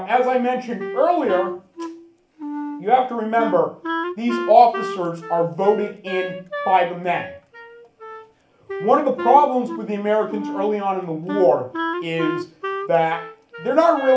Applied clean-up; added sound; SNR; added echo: none; Wind instrument, woodwind instrument; 10 dB; reverberation time 0.3 s.